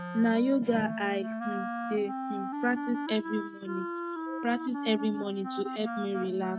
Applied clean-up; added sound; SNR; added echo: neural mask model RNNoise.